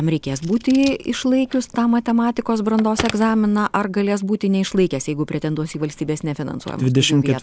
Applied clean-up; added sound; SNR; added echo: none; Telephone + Scissors; 18 dB; none.